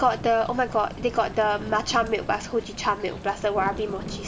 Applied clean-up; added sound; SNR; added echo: none; Thunder / Rain; 12 dB; none.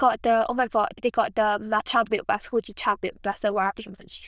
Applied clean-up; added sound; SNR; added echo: neural diffusion model UNIVERSE++.